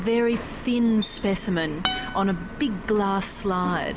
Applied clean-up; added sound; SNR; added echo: none; Acoustic guitar; 8 dB; none.